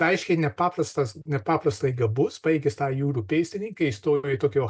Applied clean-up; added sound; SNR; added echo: none; none; none; none.